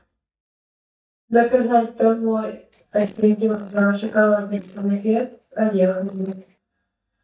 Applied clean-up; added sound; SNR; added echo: neural mask model DeepFilterNet 3.